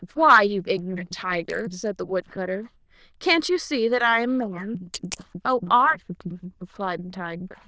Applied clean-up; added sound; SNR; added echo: neural diffusion model UNIVERSE++.